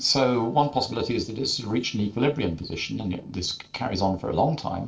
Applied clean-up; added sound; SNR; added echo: neural separator model SepFormer DNS4.